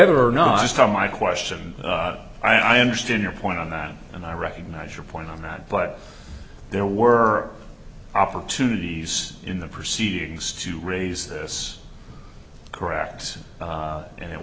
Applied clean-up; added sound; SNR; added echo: none; none; none; none.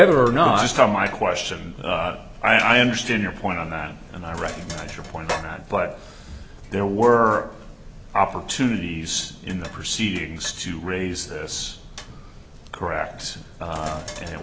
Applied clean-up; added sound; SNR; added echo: none; Sink (filling or washing); 18 dB; none.